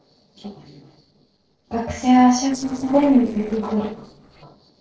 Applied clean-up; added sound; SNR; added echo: neural separator model SepFormer DNS4.